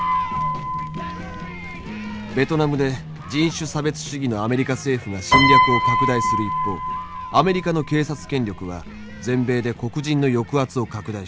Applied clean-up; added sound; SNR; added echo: none; Piano; 2 dB; none.